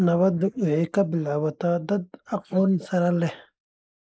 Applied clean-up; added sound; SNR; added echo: neural mask model Resemble Enhance denoiser.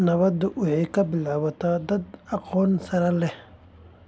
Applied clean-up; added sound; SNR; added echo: none; none; none; none.